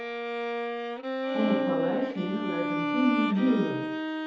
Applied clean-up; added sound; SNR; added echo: none; Bowed string instrument; 0 dB; reverberation time 0.8 s.